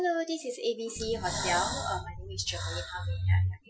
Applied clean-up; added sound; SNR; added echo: classical method Wiener filter.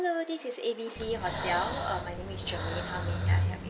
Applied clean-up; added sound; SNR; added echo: none; Breathing; -2 dB; none.